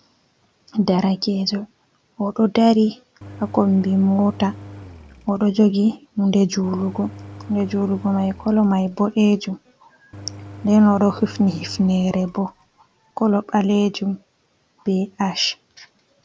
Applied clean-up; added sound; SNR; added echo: none; Engine; 19 dB; none.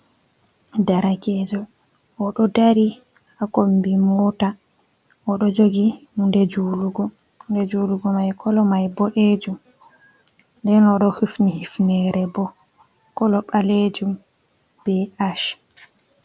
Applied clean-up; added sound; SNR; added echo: none; none; none; none.